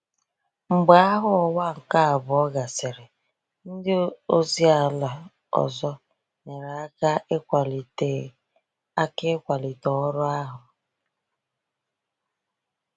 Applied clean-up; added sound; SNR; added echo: none; none; none; none.